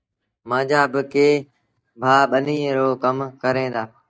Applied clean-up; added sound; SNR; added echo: neural mask model DeepFilterNet 3.